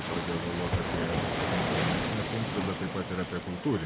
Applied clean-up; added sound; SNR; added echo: none; Waves, surf; -2 dB; reverberation time 1.0 s.